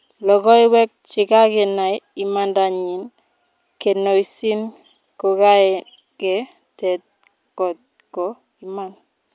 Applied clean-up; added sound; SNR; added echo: none; none; none; none.